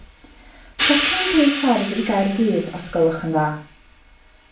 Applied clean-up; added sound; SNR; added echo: none; Hi-hat; 2 dB; reverberation time 0.4 s.